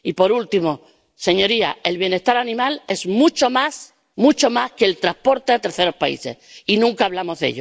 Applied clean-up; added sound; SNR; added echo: none; none; none; none.